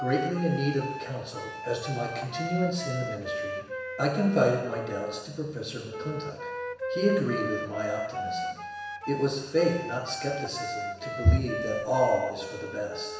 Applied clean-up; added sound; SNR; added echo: none; Wind instrument, woodwind instrument; 6 dB; reverberation time 1.0 s.